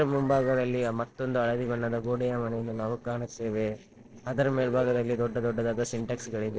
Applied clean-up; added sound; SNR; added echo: neural separator model SepFormer DNS4.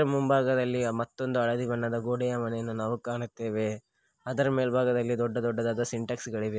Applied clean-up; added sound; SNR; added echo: none; none; none; none.